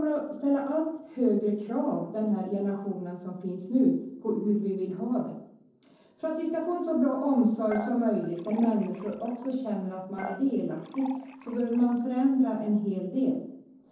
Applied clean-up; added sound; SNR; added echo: neural separator model SepFormer DNS4.